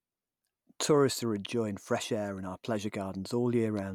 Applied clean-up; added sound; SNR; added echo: none; none; none; none.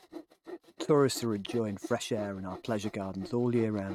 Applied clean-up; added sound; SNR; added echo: neural mask model RNNoise.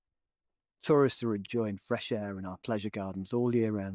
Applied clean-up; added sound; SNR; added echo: neural mask model DeepFilterNet 3.